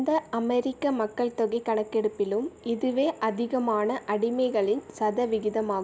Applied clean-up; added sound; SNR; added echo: none; none; none; none.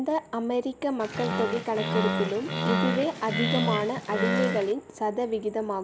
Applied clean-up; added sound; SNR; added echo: none; Animal; 0 dB; none.